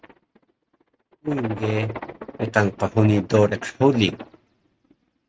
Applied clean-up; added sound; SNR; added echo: neural mask model RNNoise.